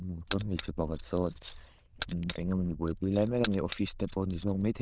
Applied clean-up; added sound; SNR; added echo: neural diffusion model UNIVERSE++.